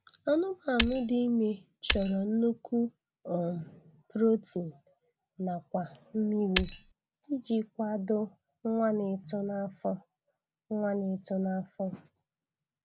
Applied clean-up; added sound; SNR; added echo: none; Shatter; -5 dB; none.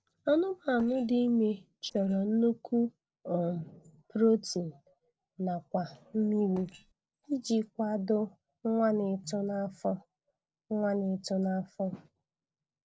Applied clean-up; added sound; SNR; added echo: neural separator model SepFormer DNS4.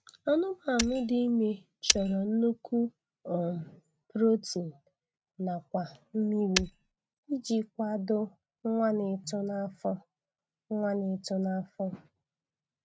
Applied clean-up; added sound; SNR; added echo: neural mask model RNNoise.